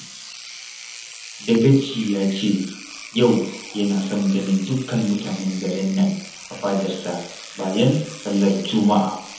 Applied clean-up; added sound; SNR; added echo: none; Engine / Domestic sounds, home sounds; 16 dB; reverberation time 1.0 s.